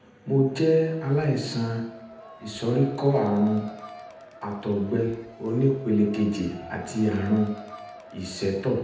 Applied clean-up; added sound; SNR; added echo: none; Crowd; 18 dB; reverberation time 0.9 s.